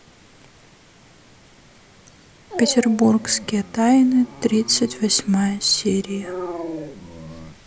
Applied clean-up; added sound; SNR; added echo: none; Dog; 15 dB; none.